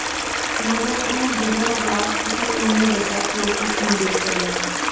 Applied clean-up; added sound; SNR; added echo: none; Stream; -2 dB; reverberation time 0.7 s.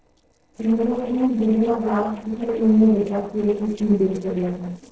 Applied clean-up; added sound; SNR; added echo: neural separator model SepFormer DNS4.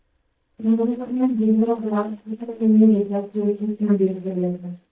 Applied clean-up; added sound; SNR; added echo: neural mask model DeepFilterNet 3.